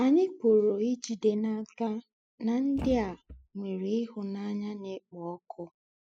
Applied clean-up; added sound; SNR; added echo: classical method spectral subtraction.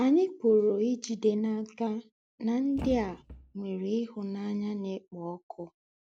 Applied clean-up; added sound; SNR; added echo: none; Thump, thud; 12 dB; none.